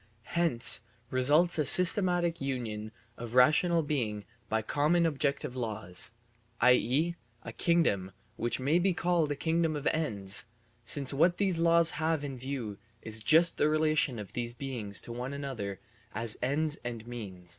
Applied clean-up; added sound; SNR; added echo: none; none; none; none.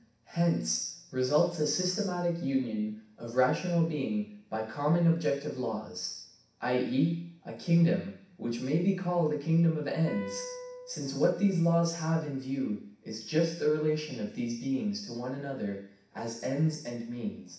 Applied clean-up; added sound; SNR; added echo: none; Wind instrument, woodwind instrument; 12 dB; reverberation time 0.6 s.